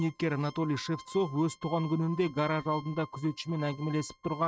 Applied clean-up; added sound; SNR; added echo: neural mask model RNNoise.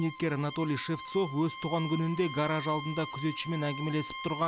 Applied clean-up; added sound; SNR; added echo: none; Bowed string instrument; 10 dB; none.